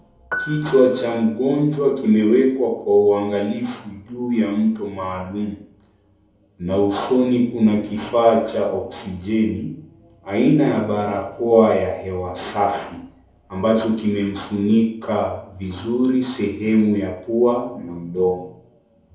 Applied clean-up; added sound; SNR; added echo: none; Piano; 12 dB; reverberation time 2.6 s.